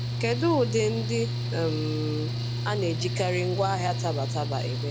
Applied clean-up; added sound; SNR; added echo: none; Mechanical fan / Engine; 0 dB; none.